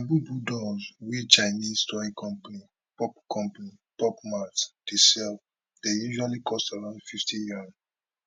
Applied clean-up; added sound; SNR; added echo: none; none; none; none.